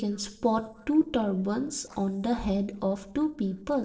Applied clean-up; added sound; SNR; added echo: neural separator model SepFormer DNS4.